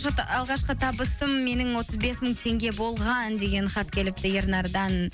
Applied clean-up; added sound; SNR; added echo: none; none; none; none.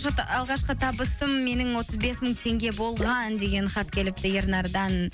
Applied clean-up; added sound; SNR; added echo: none; Drip / Splash, splatter; 17 dB; none.